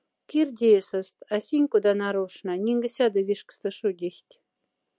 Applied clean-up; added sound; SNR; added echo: none; none; none; none.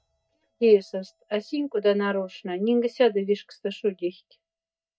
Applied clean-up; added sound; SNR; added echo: neural mask model DeepFilterNet 3.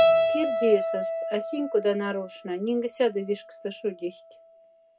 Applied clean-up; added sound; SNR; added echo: none; Keyboard (musical); 0 dB; reverberation time 0.2 s.